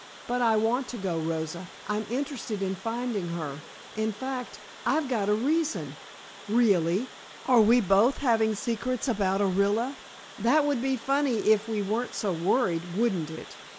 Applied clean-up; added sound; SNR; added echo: none; Water; 18 dB; none.